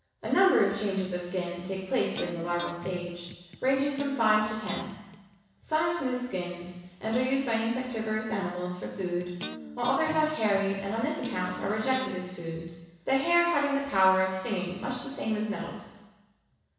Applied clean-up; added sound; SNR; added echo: none; Electric guitar; 13 dB; reverberation time 1.1 s.